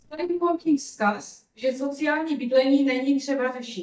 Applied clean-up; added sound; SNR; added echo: neural mask model DeepFilterNet 3.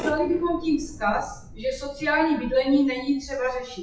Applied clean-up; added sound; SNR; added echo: classical method WPE with log-MMSE.